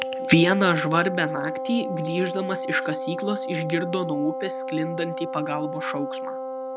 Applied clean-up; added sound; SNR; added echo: none; Wind instrument, woodwind instrument; 5 dB; none.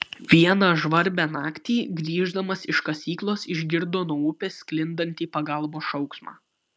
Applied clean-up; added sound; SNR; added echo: none; none; none; none.